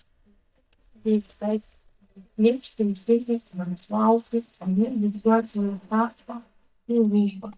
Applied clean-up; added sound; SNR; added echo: neural mask model DeepFilterNet 3.